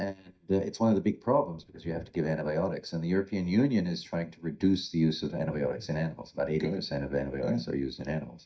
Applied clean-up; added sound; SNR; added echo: neural mask model DeepFilterNet 3.